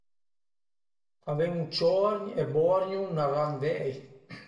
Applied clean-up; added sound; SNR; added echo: none; none; none; reverberation time 0.6 s.